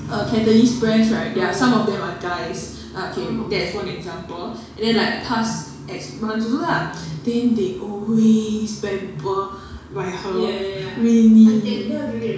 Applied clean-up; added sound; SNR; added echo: none; Wild animals; 19 dB; reverberation time 0.7 s.